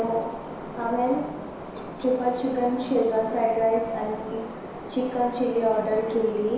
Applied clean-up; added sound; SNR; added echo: none; Subway, metro, underground; 11 dB; reverberation time 1.0 s.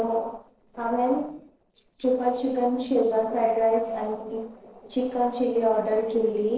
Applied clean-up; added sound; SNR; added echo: neural separator model SepFormer DNS4.